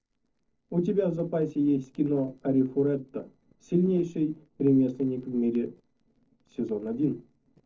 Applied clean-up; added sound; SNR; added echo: neural separator model SepFormer DNS4.